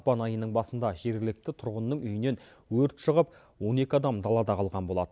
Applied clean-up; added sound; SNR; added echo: none; none; none; none.